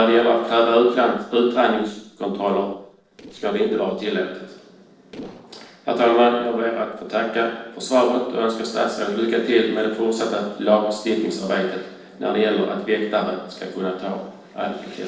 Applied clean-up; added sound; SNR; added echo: neural separator model SepFormer DNS4.